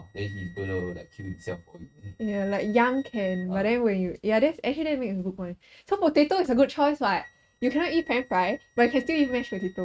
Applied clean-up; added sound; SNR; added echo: neural mask model RNNoise.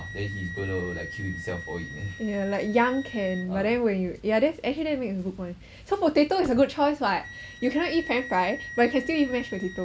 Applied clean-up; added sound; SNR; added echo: none; Wind instrument, woodwind instrument; 15 dB; none.